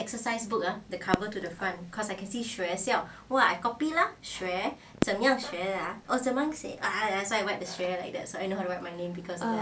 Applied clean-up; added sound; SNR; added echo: none; Fireworks; 8 dB; none.